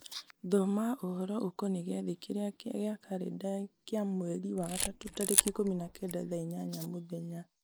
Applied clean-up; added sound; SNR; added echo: neural mask model Resemble Enhance denoiser.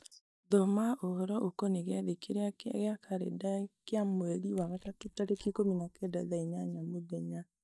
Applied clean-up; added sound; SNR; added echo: neural mask model DeepFilterNet 3.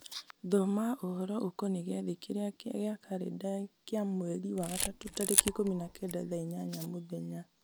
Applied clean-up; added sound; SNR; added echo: none; Camera; 0 dB; none.